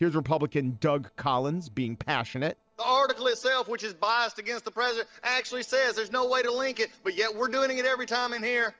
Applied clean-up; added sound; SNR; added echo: neural separator model SepFormer DNS4.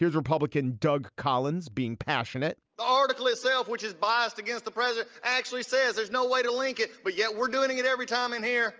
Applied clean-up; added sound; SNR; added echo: none; none; none; none.